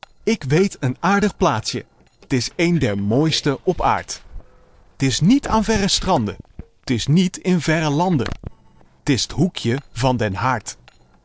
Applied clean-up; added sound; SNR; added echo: neural separator model SepFormer DNS4.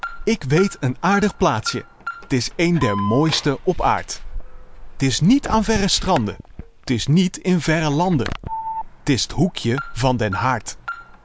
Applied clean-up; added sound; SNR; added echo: none; Alarm; 11 dB; none.